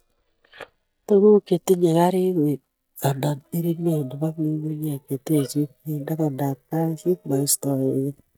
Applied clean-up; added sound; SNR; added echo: neural mask model DeepFilterNet 3.